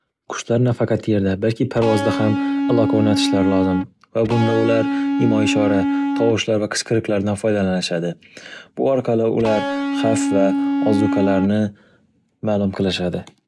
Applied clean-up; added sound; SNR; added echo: none; Electric guitar; 0 dB; none.